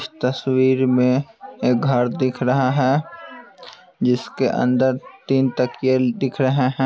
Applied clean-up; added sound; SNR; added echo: none; none; none; none.